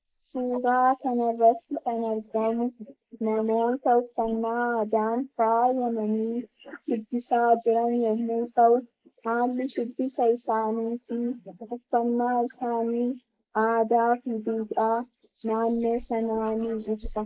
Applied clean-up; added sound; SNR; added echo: neural mask model Resemble Enhance denoiser.